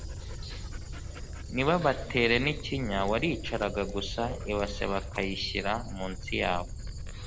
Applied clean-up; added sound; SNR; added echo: none; Dog; 7 dB; none.